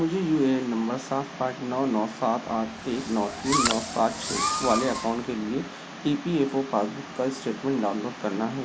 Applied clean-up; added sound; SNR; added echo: none; Fireworks; 4 dB; none.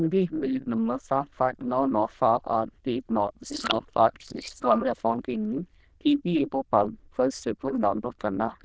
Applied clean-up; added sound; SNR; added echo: neural diffusion model UNIVERSE++.